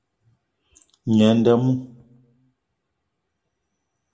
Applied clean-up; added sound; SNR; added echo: none; none; none; reverberation time 0.3 s.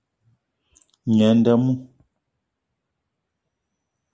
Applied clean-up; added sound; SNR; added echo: none; none; none; none.